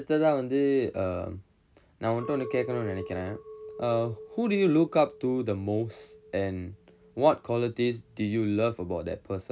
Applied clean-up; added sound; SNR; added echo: none; Chink, clink; 18 dB; none.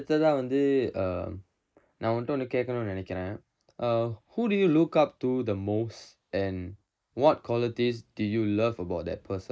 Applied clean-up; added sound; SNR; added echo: neural mask model Resemble Enhance denoiser.